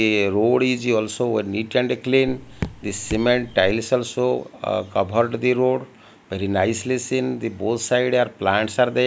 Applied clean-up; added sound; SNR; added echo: none; Raindrop / Drip; 11 dB; none.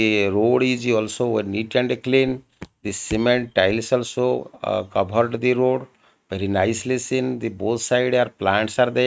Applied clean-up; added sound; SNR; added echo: neural mask model RNNoise.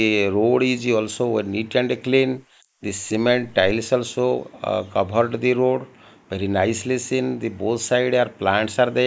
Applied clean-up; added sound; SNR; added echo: neural mask model Resemble Enhance denoiser.